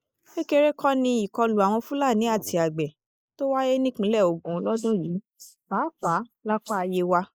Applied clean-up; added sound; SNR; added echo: neural mask model Resemble Enhance denoiser.